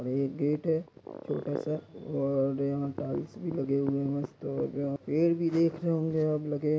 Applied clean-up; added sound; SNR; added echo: none; none; none; none.